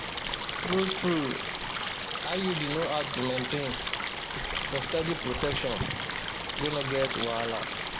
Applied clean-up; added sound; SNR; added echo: none; Stream; 1 dB; none.